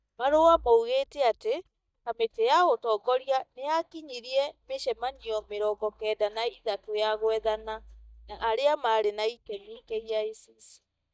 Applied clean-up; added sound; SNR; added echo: neural mask model DeepFilterNet 3.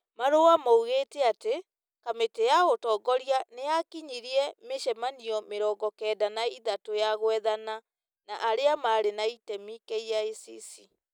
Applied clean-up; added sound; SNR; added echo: none; none; none; none.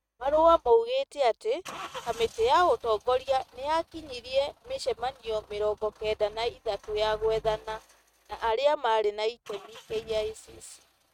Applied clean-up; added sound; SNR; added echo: neural mask model RNNoise.